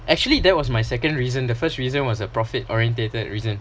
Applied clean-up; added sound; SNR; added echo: none; none; none; none.